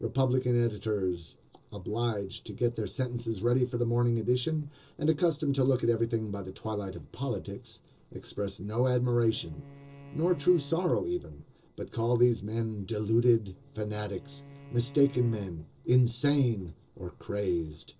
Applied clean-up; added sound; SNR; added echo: neural separator model SepFormer DNS4.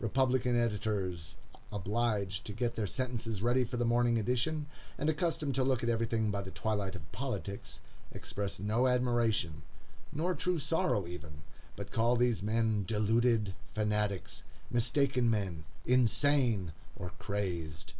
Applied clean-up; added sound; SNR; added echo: none; none; none; none.